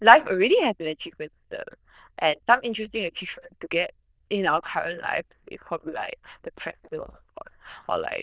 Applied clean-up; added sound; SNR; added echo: neural diffusion model UNIVERSE++.